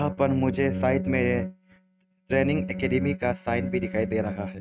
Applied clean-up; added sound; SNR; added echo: neural mask model RNNoise.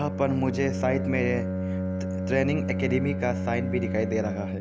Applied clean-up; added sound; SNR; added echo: none; Bowed string instrument; 1 dB; none.